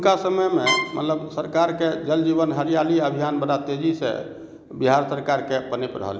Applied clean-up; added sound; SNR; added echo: none; Trumpet; 4 dB; none.